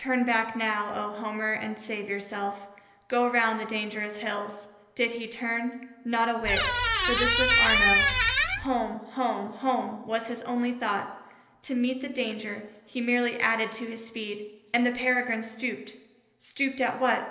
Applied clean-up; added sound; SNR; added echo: none; Squeak; -5 dB; reverberation time 1.4 s.